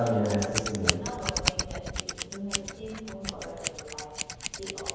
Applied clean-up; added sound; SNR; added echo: none; Scissors; 1 dB; reverberation time 1.2 s.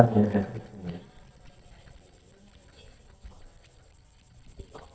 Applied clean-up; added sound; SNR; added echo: neural mask model DeepFilterNet 3.